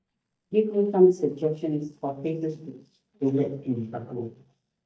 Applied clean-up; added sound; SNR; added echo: neural mask model DeepFilterNet 3.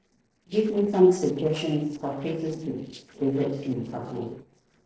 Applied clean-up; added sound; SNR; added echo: neural separator model SepFormer DNS4.